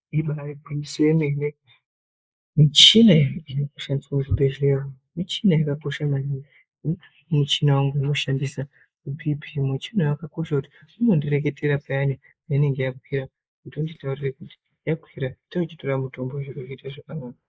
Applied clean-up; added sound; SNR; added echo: neural mask model Resemble Enhance denoiser.